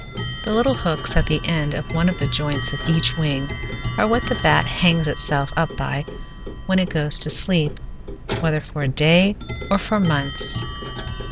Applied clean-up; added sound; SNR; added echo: none; Clock; 7 dB; none.